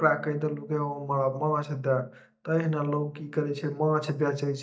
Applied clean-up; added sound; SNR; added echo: neural mask model DeepFilterNet 3.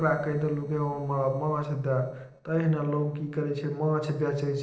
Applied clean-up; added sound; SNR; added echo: neural separator model SepFormer DNS4.